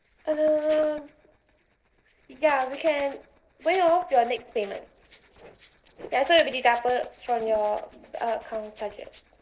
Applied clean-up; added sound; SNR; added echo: neural separator model SepFormer DNS4.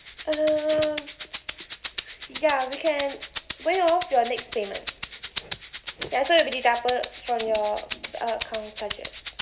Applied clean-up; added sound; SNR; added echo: none; Rattle (instrument); 11 dB; reverberation time 1.6 s.